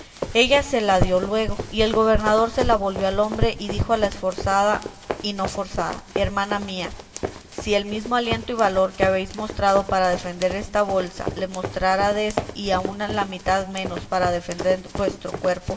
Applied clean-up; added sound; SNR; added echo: none; Run; 10 dB; reverberation time 0.8 s.